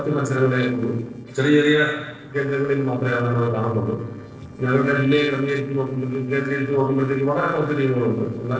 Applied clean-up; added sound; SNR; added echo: neural separator model SepFormer DNS4.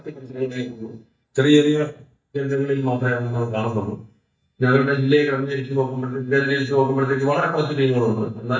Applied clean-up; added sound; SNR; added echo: neural mask model DeepFilterNet 3.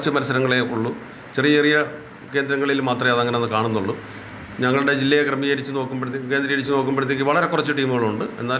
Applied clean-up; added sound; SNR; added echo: none; none; none; none.